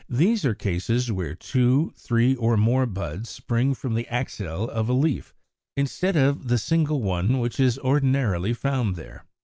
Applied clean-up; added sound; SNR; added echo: none; none; none; none.